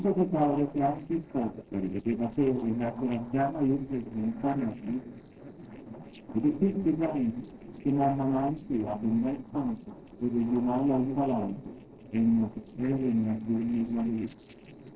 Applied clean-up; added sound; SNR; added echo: neural separator model SepFormer DNS4.